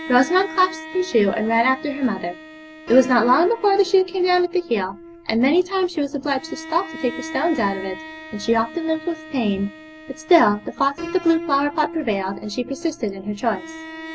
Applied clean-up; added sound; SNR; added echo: none; Piano + Bowed string instrument; 15 dB; none.